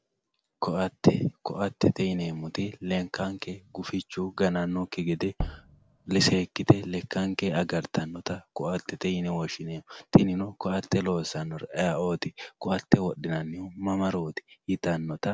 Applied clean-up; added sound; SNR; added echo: none; Tap / Bass drum; 9 dB; none.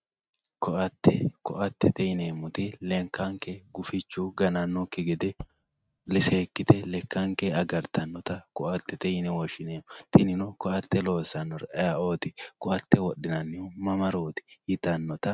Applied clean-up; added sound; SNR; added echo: neural mask model RNNoise.